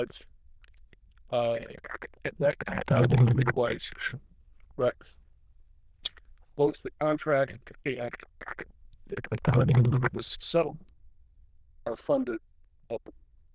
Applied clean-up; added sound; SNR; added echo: neural diffusion model UNIVERSE++.